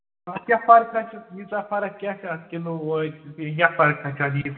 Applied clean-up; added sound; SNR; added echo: none; none; none; reverberation time 1.3 s.